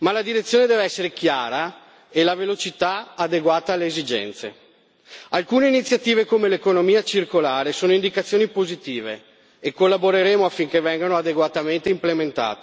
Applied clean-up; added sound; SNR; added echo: none; none; none; none.